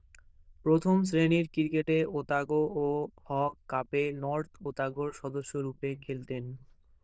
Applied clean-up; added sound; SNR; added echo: neural diffusion model UNIVERSE++.